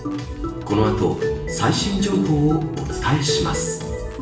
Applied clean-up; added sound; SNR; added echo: none; Piano / Organ; 20 dB; reverberation time 0.8 s.